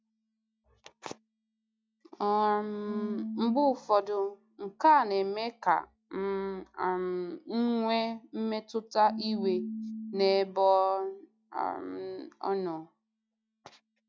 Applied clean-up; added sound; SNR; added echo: classical method log-MMSE.